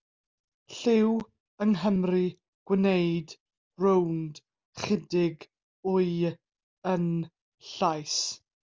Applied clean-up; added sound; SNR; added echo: none; none; none; none.